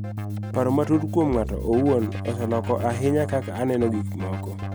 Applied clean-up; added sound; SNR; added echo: none; Keyboard (musical); 6 dB; none.